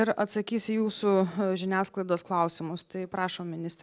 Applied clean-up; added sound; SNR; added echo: none; none; none; none.